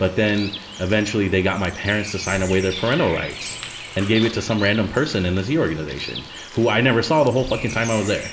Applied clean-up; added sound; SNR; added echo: none; Bird; 14 dB; reverberation time 2.8 s.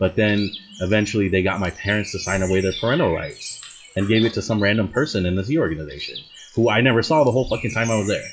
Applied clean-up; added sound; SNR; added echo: classical method WPE with log-MMSE.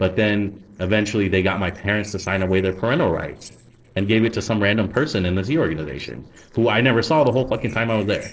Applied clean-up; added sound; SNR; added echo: neural separator model SepFormer DNS4.